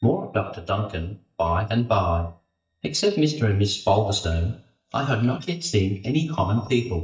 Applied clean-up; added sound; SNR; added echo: neural mask model DeepFilterNet 3.